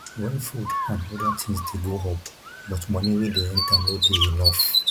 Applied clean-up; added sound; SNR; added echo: none; Bird; 0 dB; none.